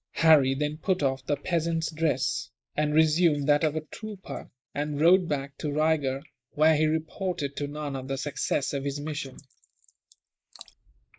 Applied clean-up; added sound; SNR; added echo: neural mask model Resemble Enhance denoiser.